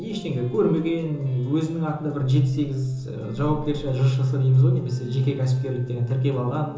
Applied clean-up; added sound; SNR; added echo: none; none; none; reverberation time 0.6 s.